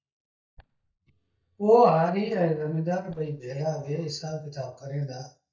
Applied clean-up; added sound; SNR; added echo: neural mask model DeepFilterNet 3.